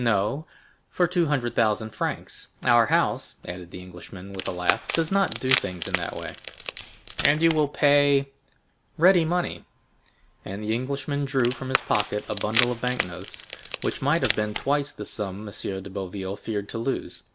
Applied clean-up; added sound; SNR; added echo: none; Wood; 5 dB; none.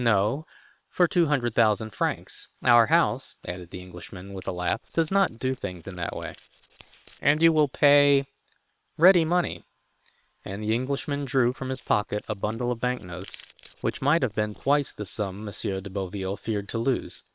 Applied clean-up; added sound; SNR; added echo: neural separator model SepFormer WHAM!.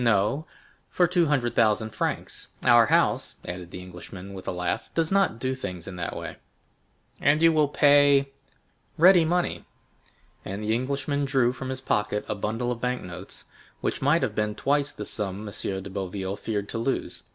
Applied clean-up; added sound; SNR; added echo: none; none; none; none.